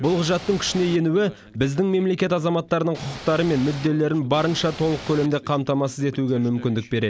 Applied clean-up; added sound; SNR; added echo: none; Ocean / Boat, Water vehicle; 15 dB; none.